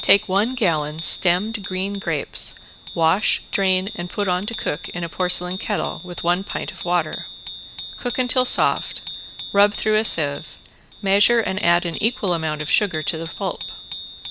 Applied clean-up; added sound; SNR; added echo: none; Bicycle bell; 12 dB; none.